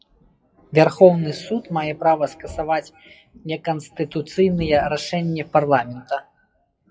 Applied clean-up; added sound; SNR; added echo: classical method WPE with log-MMSE.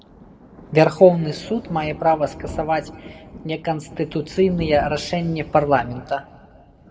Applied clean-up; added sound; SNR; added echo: none; Thunder; 16 dB; reverberation time 1.6 s.